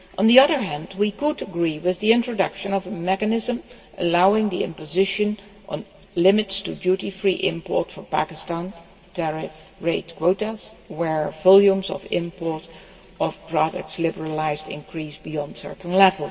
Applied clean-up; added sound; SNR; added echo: none; none; none; reverberation time 2.3 s.